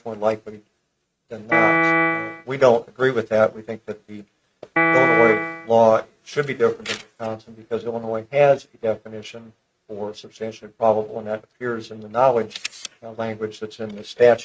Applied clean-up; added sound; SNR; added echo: neural mask model RNNoise.